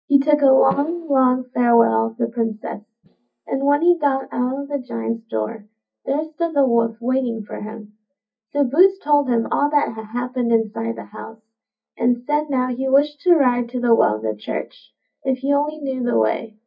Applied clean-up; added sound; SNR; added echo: neural mask model DeepFilterNet 3.